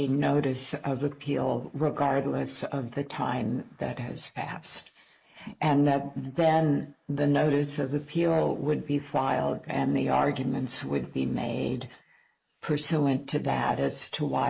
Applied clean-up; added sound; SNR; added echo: neural mask model Resemble Enhance denoiser.